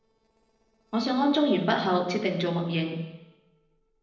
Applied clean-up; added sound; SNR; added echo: neural separator model SepFormer DNS4.